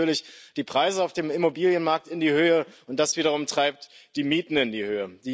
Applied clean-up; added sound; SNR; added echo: none; none; none; none.